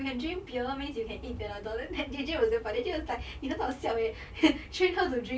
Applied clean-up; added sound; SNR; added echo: none; none; none; none.